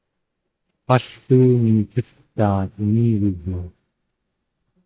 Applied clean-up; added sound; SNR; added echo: neural mask model DeepFilterNet 3.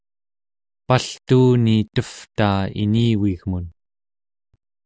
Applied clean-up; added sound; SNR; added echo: none; none; none; none.